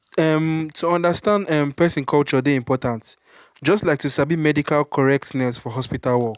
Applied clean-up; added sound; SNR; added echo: none; none; none; none.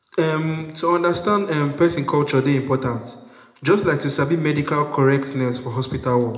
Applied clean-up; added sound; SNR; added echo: none; none; none; reverberation time 0.6 s.